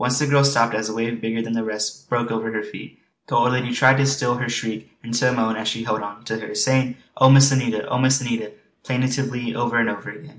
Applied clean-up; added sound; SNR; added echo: none; none; none; none.